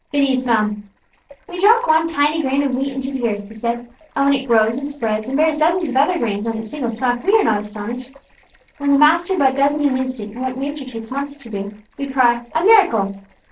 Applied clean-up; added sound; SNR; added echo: neural separator model SepFormer DNS4.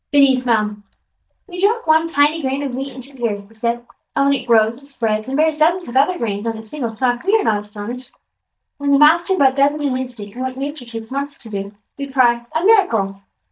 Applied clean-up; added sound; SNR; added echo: neural mask model DeepFilterNet 3.